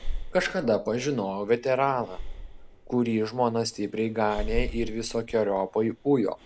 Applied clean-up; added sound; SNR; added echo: none; Breathing; 8 dB; none.